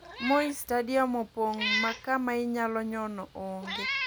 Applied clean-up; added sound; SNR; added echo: none; Meow; 6 dB; none.